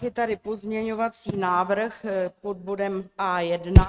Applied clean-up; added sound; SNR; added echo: neural mask model RNNoise.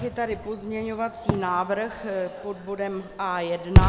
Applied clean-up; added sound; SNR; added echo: none; Fireworks; -3 dB; none.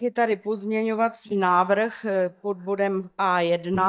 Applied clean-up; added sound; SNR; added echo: neural mask model DeepFilterNet 3.